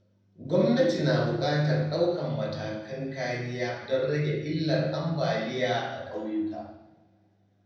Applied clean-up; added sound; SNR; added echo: none; none; none; reverberation time 0.9 s.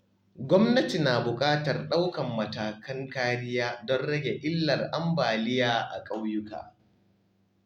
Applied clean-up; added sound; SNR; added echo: none; none; none; none.